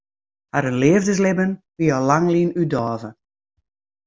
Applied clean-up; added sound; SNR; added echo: none; none; none; none.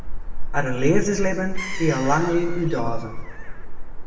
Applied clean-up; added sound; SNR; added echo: none; Gull, seagull / Fowl; -1 dB; reverberation time 1.2 s.